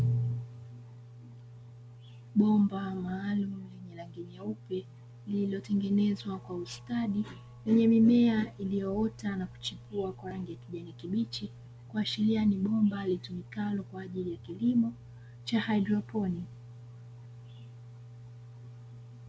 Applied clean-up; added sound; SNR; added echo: none; none; none; none.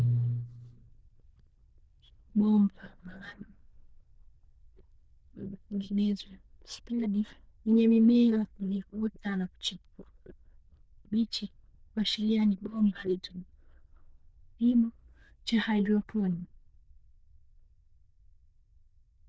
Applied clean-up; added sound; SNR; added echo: neural diffusion model UNIVERSE++.